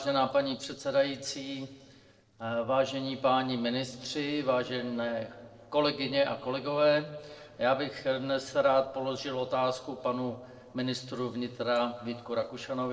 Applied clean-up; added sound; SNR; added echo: neural separator model SepFormer DNS4.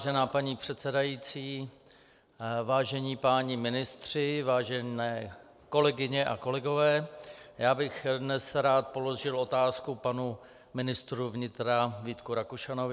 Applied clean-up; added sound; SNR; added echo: none; none; none; none.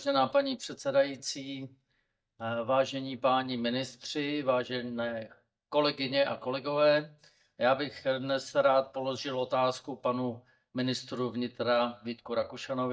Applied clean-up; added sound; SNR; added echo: neural mask model DeepFilterNet 3.